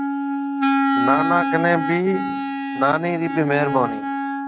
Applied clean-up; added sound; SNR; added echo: neural mask model RNNoise.